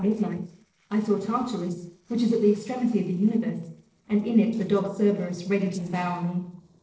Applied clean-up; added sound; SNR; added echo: neural separator model SepFormer DNS4.